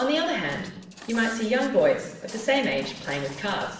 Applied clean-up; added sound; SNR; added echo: none; Walk, footsteps; 19 dB; reverberation time 0.7 s.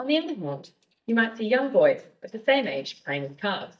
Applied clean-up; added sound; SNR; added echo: neural mask model DeepFilterNet 3.